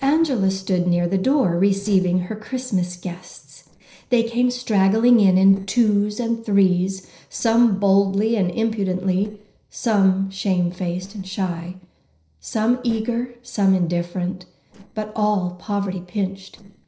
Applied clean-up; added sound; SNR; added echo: neural separator model SepFormer DNS4.